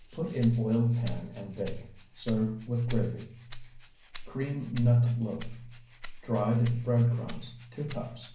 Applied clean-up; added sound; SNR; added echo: none; Rattle (instrument); 10 dB; reverberation time 0.6 s.